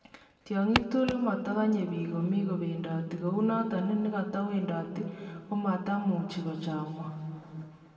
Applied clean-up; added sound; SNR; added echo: none; Walk, footsteps; 1 dB; reverberation time 2.1 s.